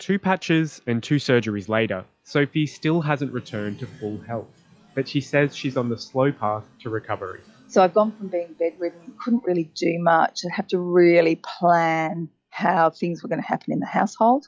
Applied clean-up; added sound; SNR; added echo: classical method log-MMSE.